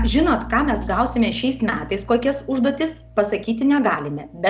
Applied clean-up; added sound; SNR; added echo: none; Bowed string instrument; 12 dB; none.